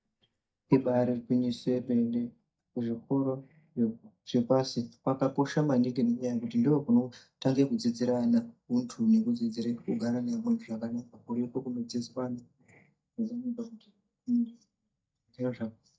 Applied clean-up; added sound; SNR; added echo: neural mask model DeepFilterNet 3.